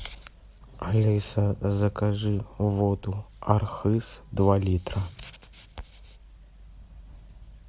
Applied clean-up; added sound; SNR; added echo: none; none; none; none.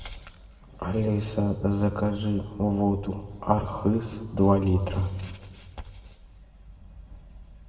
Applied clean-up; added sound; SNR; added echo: none; none; none; reverberation time 1.4 s.